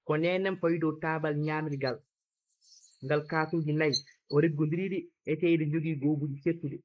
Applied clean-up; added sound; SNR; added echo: neural mask model Resemble Enhance denoiser.